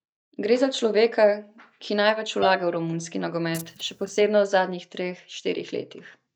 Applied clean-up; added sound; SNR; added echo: neural mask model DeepFilterNet 3.